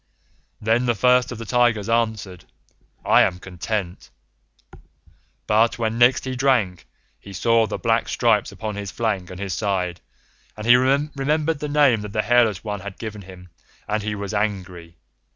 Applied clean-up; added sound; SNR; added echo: none; none; none; none.